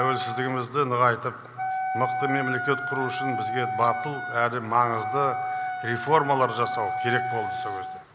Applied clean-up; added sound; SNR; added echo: none; Wind instrument, woodwind instrument; 4 dB; none.